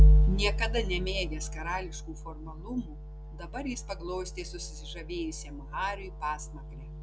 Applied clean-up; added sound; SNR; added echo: none; none; none; none.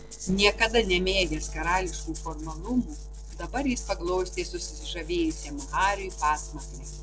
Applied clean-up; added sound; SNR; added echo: neural separator model SepFormer DNS4.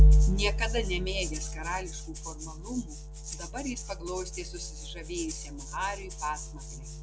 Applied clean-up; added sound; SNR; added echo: none; Rattle (instrument); 18 dB; none.